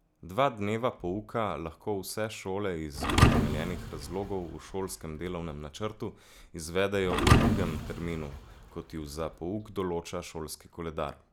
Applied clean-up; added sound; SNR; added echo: none; Thump, thud; -4 dB; none.